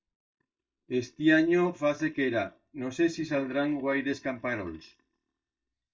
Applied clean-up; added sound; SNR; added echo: neural mask model DeepFilterNet 3.